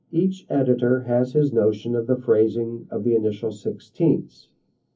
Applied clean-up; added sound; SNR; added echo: none; none; none; reverberation time 0.3 s.